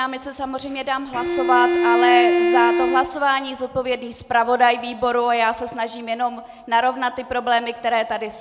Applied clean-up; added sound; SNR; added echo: none; Bowed string instrument; -2 dB; none.